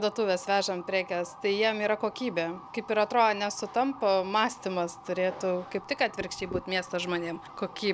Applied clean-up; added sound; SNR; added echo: none; Motor vehicle (road) / Siren; 18 dB; none.